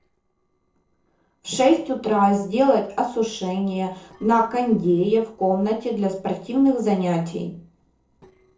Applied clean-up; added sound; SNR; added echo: neural separator model SepFormer DNS4.